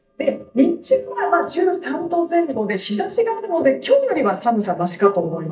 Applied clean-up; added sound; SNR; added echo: neural mask model DeepFilterNet 3.